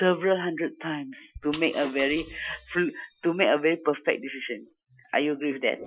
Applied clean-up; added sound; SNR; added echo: classical method Wiener filter.